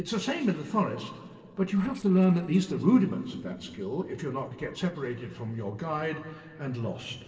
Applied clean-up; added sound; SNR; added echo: neural separator model SepFormer DNS4.